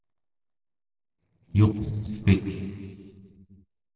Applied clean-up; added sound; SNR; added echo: neural separator model SepFormer DNS4.